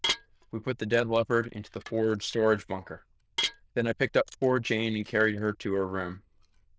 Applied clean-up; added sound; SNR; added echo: neural diffusion model UNIVERSE++.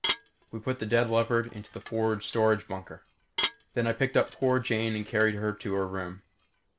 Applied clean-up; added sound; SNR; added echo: none; Dishes, pots, and pans / Glass; 10 dB; none.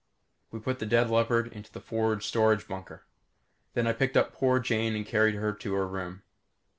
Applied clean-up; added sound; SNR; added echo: none; none; none; none.